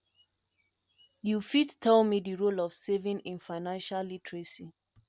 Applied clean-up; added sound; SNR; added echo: none; none; none; none.